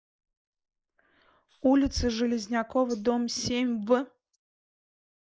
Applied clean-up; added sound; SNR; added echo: neural mask model Resemble Enhance denoiser.